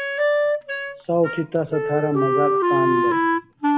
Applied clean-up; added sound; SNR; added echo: none; Wind instrument, woodwind instrument; -4 dB; none.